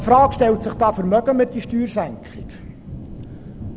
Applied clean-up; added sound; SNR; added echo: none; Thunder; 13 dB; none.